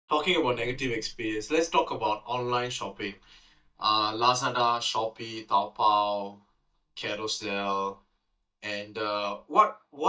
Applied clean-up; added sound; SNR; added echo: neural mask model DeepFilterNet 3.